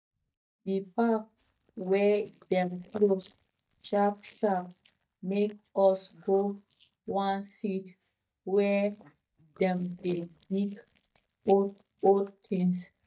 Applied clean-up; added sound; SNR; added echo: neural mask model DeepFilterNet 3.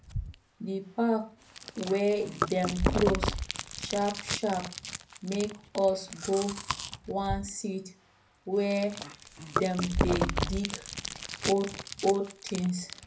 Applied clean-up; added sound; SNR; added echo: none; Chewing, mastication; 4 dB; reverberation time 0.3 s.